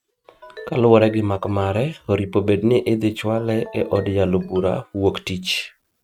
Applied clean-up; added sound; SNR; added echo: neural mask model RNNoise.